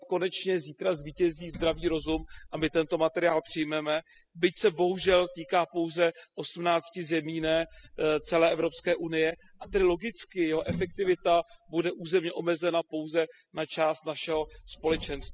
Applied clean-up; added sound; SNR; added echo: classical method spectral subtraction.